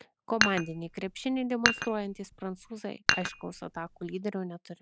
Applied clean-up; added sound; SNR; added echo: none; Dishes, pots, and pans; -2 dB; none.